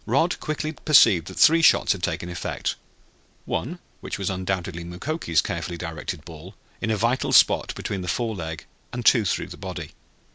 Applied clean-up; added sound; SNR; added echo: none; none; none; none.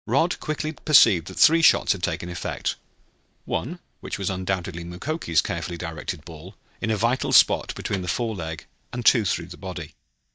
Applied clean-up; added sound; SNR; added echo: neural mask model DeepFilterNet 3.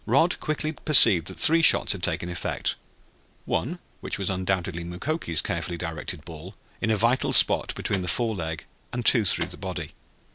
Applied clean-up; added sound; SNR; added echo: none; Microwave oven; 16 dB; none.